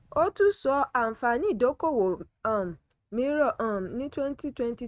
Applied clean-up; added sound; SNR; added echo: neural mask model RNNoise.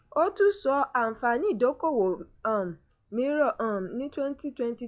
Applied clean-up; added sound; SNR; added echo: classical method log-MMSE.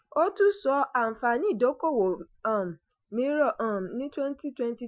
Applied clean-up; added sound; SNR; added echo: classical method Wiener filter.